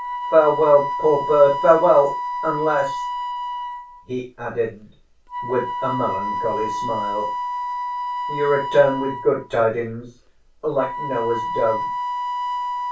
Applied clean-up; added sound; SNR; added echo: none; Wind instrument, woodwind instrument; 5 dB; reverberation time 0.2 s.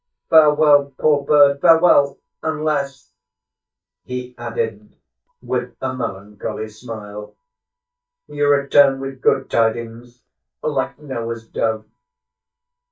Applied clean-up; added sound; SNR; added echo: neural mask model DeepFilterNet 3.